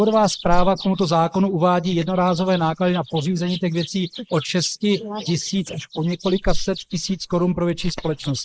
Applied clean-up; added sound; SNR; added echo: neural mask model Resemble Enhance denoiser.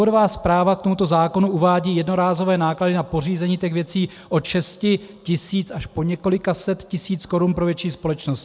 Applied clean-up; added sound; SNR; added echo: none; none; none; none.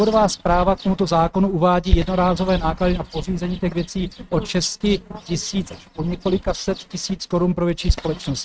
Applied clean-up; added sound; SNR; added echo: neural mask model RNNoise.